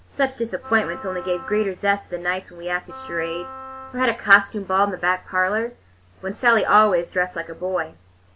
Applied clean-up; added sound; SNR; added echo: none; Wind instrument, woodwind instrument; 15 dB; none.